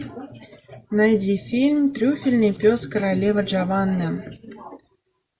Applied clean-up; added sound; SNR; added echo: none; none; none; none.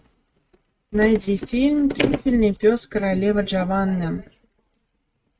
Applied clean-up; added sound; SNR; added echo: neural mask model RNNoise.